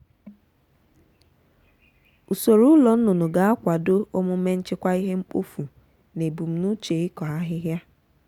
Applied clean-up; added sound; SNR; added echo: none; none; none; none.